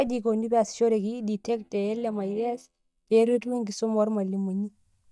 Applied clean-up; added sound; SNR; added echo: neural mask model DeepFilterNet 3.